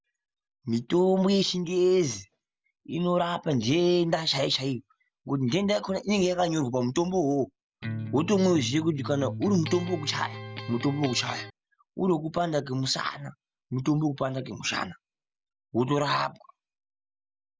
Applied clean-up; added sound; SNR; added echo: none; Electric guitar; 9 dB; none.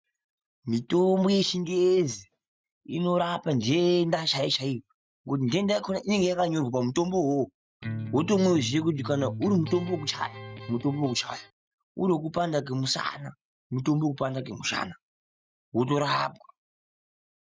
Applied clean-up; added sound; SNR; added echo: neural mask model RNNoise.